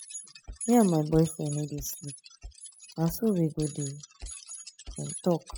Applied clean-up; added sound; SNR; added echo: classical method spectral subtraction.